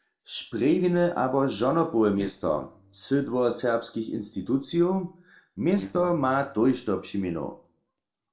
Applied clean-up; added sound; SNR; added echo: neural separator model SepFormer DNS4.